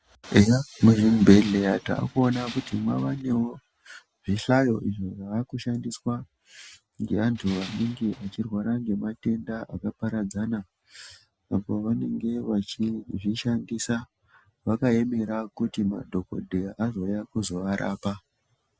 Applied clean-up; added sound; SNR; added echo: none; Tools; 17 dB; none.